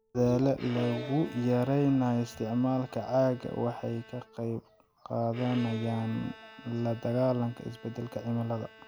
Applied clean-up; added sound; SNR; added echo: none; Bowed string instrument; 18 dB; none.